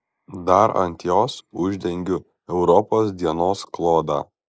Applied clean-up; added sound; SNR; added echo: neural mask model Resemble Enhance denoiser.